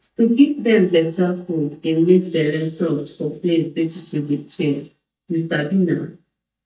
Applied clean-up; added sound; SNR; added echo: neural mask model DeepFilterNet 3.